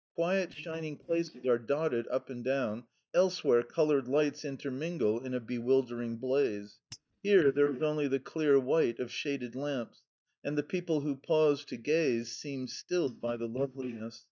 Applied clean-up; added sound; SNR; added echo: neural mask model DeepFilterNet 3.